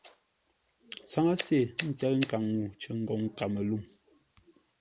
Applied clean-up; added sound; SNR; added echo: none; Scissors; 2 dB; none.